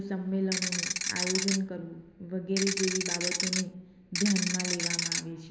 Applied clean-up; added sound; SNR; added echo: none; Ratchet, pawl / Percussion; -1 dB; reverberation time 1.7 s.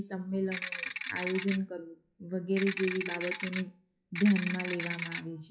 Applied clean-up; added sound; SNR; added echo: classical method WPE with log-MMSE.